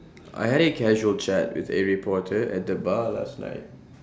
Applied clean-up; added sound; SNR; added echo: none; none; none; none.